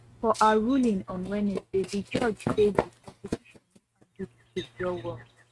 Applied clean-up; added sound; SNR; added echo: neural mask model RNNoise.